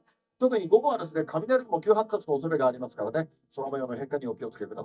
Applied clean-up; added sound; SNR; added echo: neural mask model DeepFilterNet 3.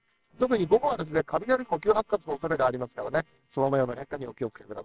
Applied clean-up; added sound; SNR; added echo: neural separator model SepFormer WHAMR!.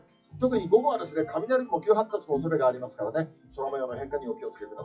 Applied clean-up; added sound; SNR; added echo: classical method WPE with log-MMSE.